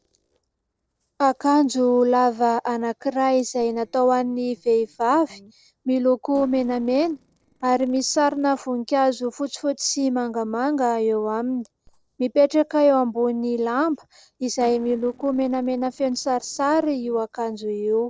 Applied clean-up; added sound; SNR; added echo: neural separator model SepFormer DNS4.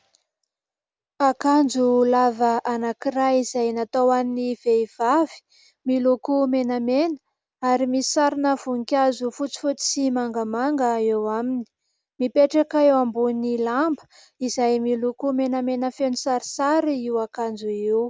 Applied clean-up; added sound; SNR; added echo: none; none; none; none.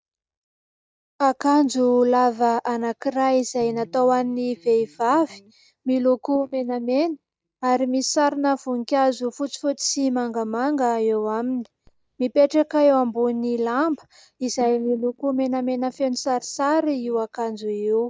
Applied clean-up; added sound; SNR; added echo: neural mask model DeepFilterNet 3.